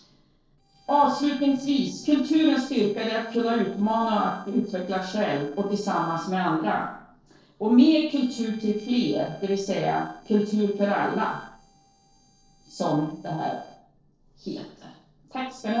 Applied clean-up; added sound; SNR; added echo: neural separator model SepFormer DNS4.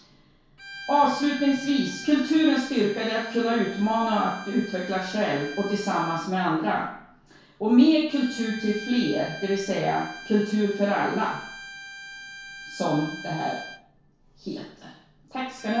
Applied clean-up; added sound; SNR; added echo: none; Bowed string instrument; 15 dB; reverberation time 0.6 s.